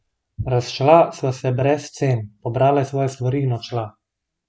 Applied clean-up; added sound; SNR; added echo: none; none; none; none.